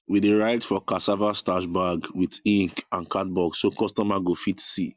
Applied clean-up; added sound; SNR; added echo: none; none; none; none.